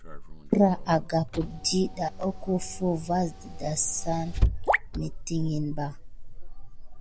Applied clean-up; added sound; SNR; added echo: none; Engine / Car; 4 dB; none.